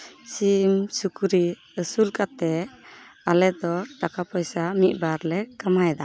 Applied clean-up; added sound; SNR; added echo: none; none; none; none.